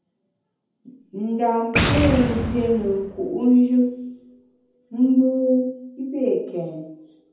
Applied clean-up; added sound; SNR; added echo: none; Boom; 5 dB; reverberation time 0.8 s.